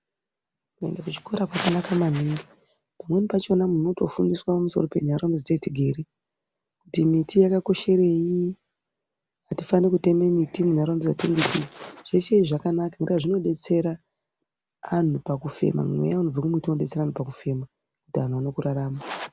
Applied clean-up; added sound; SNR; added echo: none; none; none; none.